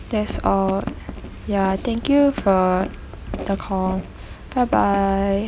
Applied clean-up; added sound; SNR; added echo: none; Writing; 14 dB; none.